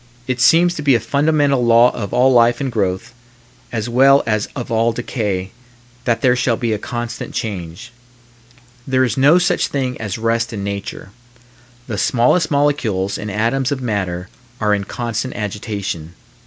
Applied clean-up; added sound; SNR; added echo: none; none; none; none.